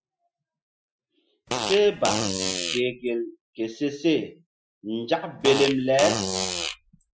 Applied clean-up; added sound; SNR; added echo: classical method Wiener filter.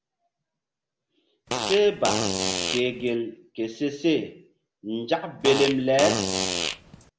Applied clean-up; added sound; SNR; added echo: none; Fart; 1 dB; none.